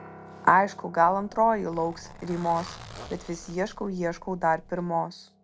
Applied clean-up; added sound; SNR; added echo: none; Piano + Zipper (clothing); 19 dB; none.